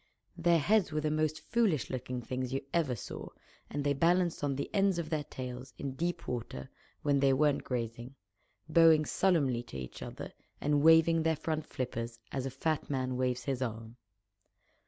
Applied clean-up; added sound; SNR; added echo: none; none; none; none.